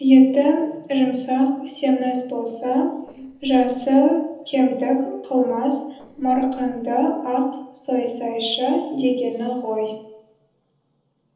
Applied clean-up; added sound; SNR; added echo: neural separator model SepFormer DNS4.